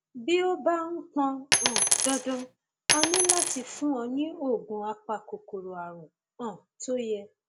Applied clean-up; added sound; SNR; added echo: none; Coin (dropping); -5 dB; none.